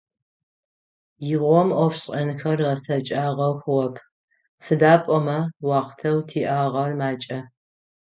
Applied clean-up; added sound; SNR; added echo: none; none; none; none.